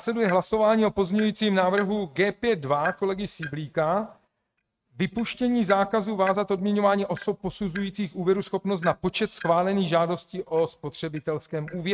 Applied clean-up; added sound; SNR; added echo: neural mask model RNNoise.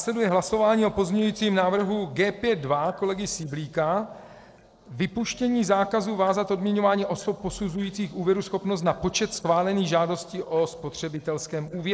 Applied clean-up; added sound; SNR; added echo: neural separator model SepFormer DNS4.